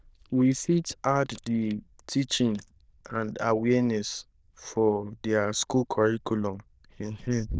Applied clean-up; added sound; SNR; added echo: neural diffusion model UNIVERSE++.